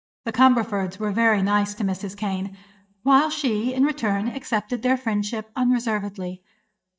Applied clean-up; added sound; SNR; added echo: neural mask model DeepFilterNet 3.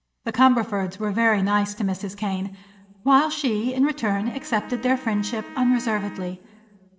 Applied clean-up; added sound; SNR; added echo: none; Wind instrument, woodwind instrument; 19 dB; reverberation time 2.3 s.